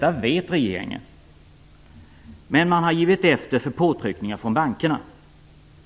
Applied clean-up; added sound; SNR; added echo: none; none; none; none.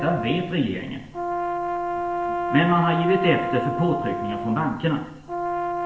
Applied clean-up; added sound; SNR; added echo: none; Brass instrument; 3 dB; reverberation time 0.8 s.